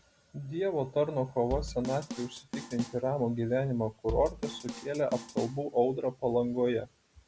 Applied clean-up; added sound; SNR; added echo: none; Drum kit; 9 dB; none.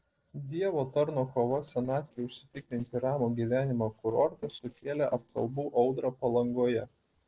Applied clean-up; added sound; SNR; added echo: neural separator model SepFormer DNS4.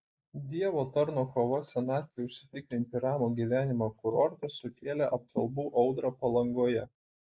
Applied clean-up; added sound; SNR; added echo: neural mask model Resemble Enhance denoiser.